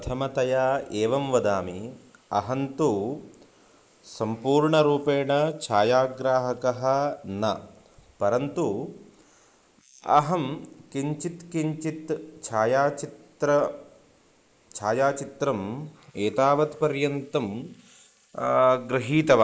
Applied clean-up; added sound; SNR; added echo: neural mask model Resemble Enhance denoiser.